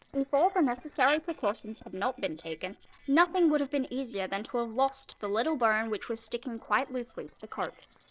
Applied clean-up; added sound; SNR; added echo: neural separator model SepFormer DNS4.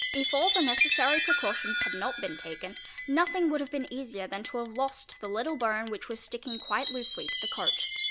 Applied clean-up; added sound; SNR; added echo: none; Chime + Chink, clink; 1 dB; none.